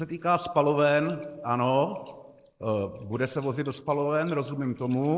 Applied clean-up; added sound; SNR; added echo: neural mask model Resemble Enhance denoiser.